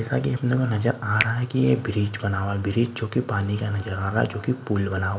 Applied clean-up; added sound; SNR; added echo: none; Finger snapping; 12 dB; none.